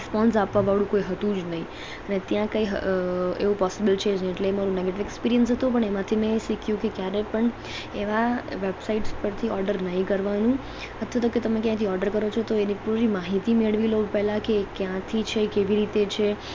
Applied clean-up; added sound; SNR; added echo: none; none; none; none.